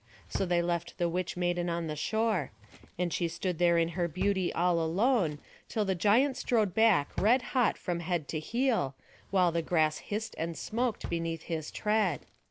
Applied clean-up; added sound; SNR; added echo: none; Drawer open or close; 17 dB; none.